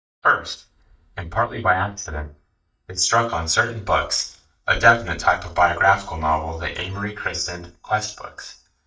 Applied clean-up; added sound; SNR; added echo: neural mask model DeepFilterNet 3.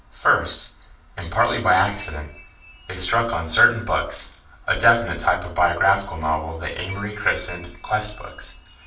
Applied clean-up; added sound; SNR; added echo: none; Chime; 19 dB; reverberation time 0.4 s.